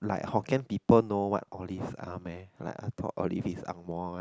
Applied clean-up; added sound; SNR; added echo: none; none; none; none.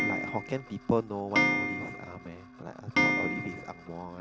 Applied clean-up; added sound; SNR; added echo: none; Clock; -4 dB; none.